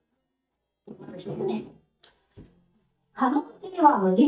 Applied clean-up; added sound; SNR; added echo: neural mask model DeepFilterNet 3.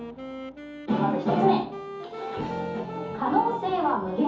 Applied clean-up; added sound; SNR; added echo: none; Wind instrument, woodwind instrument; 11 dB; reverberation time 0.5 s.